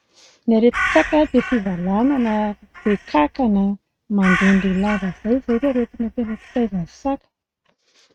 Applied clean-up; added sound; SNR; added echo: neural mask model RNNoise.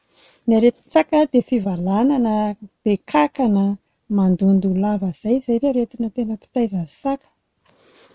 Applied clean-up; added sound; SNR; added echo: none; none; none; none.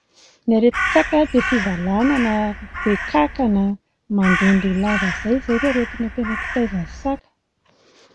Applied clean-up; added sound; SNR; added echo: none; Crow; 6 dB; none.